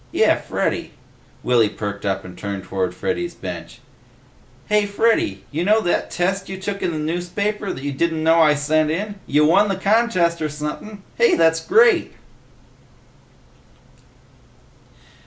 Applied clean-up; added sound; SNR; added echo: none; none; none; none.